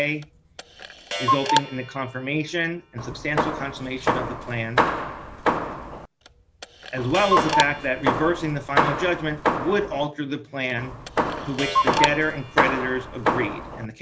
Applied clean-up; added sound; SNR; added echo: none; Hammer + Clock; -2 dB; none.